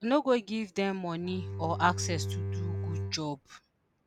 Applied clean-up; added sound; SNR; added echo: none; Bowed string instrument; 3 dB; none.